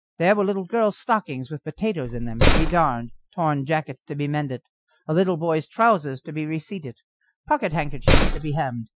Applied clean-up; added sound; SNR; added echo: classical method Wiener filter.